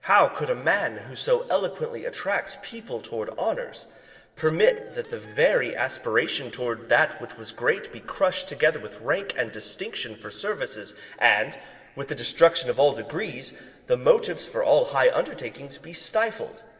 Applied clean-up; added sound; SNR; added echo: neural separator model SepFormer DNS4.